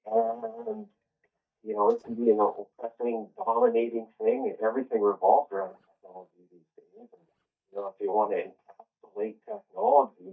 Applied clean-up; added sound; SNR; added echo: neural mask model DeepFilterNet 3.